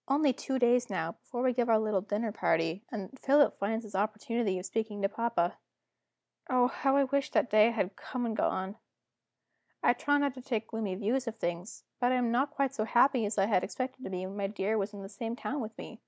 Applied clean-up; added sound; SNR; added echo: none; none; none; none.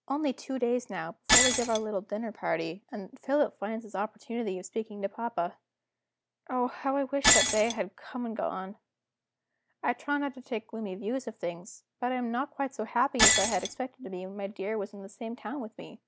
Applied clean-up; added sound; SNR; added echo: none; Shatter; 2 dB; none.